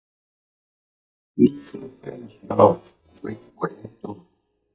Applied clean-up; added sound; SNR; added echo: neural mask model DeepFilterNet 3.